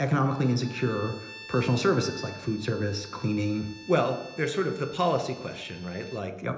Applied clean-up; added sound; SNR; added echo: none; Bowed string instrument; 19 dB; reverberation time 1.0 s.